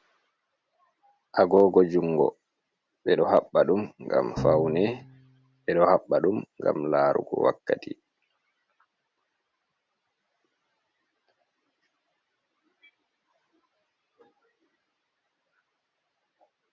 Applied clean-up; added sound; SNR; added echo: none; Drum; 9 dB; none.